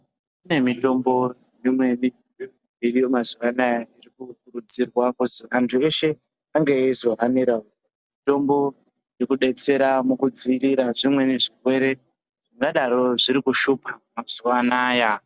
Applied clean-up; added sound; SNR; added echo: none; none; none; none.